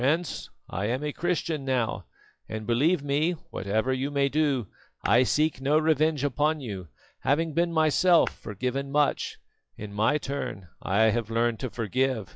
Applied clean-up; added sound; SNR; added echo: classical method log-MMSE.